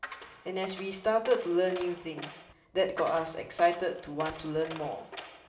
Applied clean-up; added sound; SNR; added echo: none; Coin (dropping); 13 dB; reverberation time 0.8 s.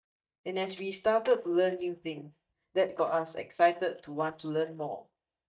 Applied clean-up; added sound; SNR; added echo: neural mask model DeepFilterNet 3.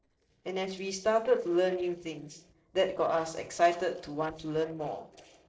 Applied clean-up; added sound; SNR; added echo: neural separator model SepFormer DNS4.